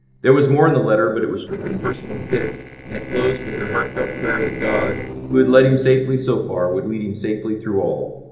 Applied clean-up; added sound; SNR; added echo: neural separator model SepFormer DNS4.